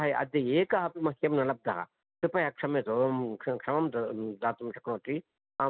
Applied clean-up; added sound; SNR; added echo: none; none; none; none.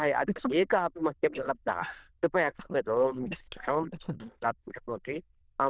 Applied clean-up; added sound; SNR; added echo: neural diffusion model UNIVERSE++.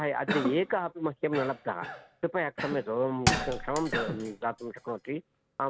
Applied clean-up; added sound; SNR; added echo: none; Thump, thud + Cough; 4 dB; none.